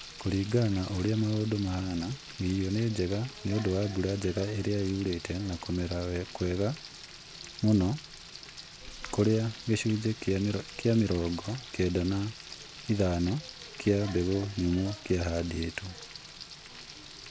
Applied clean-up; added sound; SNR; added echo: none; Frying (food); 15 dB; none.